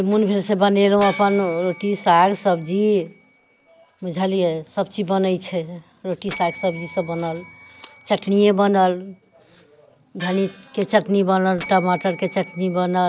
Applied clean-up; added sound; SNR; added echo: none; Gong + Bell; 16 dB; none.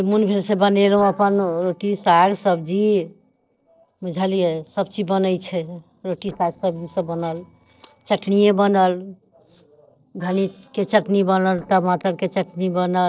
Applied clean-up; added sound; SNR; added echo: neural separator model SepFormer DNS4.